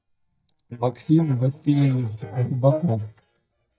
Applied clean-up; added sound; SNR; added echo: neural mask model DeepFilterNet 3.